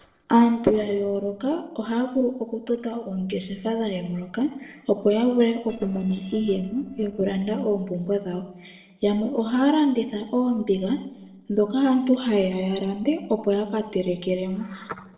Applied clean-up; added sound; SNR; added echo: neural separator model SepFormer DNS4.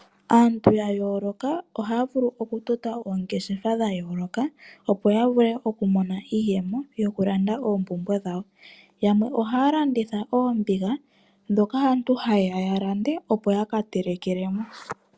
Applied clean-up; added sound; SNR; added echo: none; none; none; none.